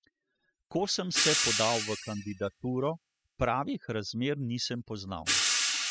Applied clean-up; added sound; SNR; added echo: classical method spectral subtraction.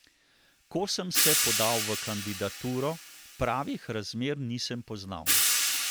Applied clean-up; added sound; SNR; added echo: none; Hi-hat; -2 dB; none.